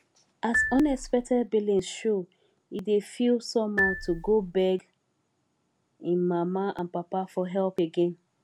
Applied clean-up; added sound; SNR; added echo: none; Marimba, xylophone; 6 dB; none.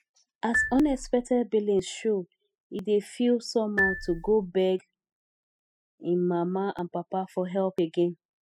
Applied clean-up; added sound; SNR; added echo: classical method spectral subtraction.